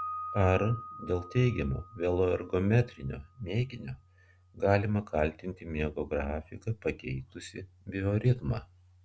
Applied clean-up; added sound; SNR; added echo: none; Piano; 17 dB; none.